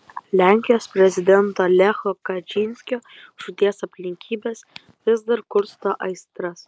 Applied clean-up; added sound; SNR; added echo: none; none; none; none.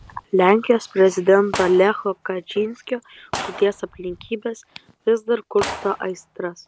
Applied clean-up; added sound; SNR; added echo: none; Gunshot, gunfire; 15 dB; none.